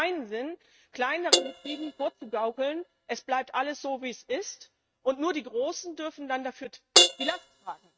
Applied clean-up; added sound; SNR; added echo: neural mask model RNNoise.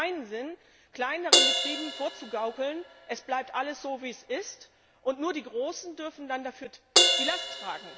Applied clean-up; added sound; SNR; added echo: none; Crash cymbal; -3 dB; none.